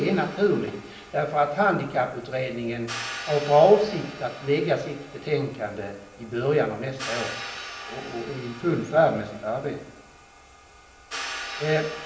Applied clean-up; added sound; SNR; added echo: none; Hi-hat; 14 dB; reverberation time 0.7 s.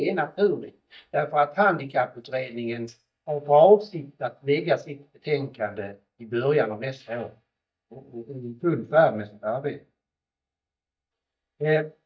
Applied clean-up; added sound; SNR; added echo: neural mask model DeepFilterNet 3.